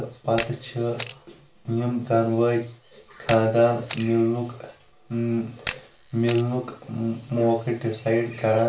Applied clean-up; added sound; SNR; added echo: none; Camera; 6 dB; reverberation time 0.3 s.